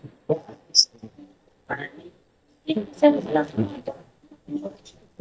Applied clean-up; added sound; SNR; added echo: neural mask model DeepFilterNet 3.